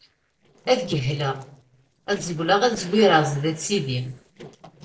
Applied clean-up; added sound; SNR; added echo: neural separator model SepFormer DNS4.